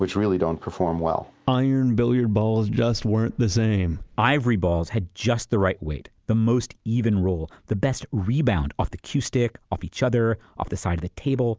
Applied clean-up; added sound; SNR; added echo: none; none; none; none.